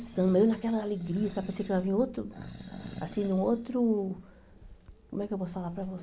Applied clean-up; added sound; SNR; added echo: none; Animal; 16 dB; none.